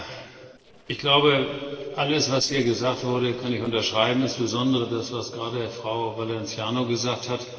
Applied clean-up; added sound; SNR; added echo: neural separator model SepFormer DNS4.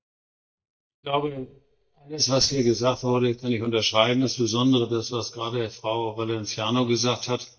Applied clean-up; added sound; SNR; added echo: neural mask model DeepFilterNet 3.